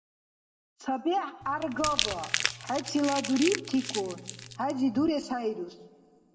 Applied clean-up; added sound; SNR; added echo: none; Crumpling, crinkling; 5 dB; reverberation time 1.1 s.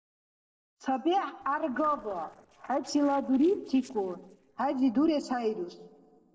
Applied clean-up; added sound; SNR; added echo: neural separator model SepFormer DNS4.